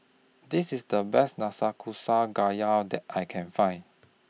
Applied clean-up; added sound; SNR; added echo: none; none; none; none.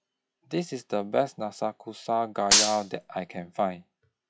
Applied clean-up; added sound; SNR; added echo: classical method log-MMSE.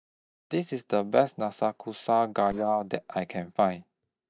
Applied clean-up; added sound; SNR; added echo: neural mask model DeepFilterNet 3.